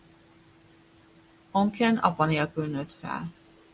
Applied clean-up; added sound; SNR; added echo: none; none; none; none.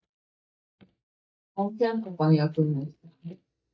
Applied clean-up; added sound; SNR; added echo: neural mask model DeepFilterNet 3.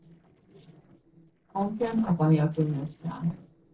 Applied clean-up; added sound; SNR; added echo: neural separator model SepFormer DNS4.